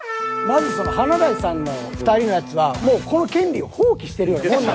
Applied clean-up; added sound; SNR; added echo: none; Bowed string instrument; 17 dB; none.